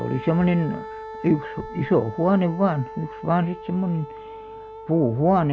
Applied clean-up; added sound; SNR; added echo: none; Wind instrument, woodwind instrument; 14 dB; none.